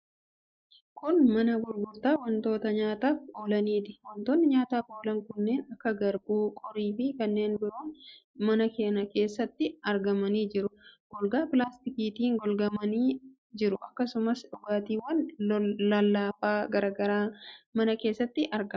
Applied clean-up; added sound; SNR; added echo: neural mask model Resemble Enhance denoiser.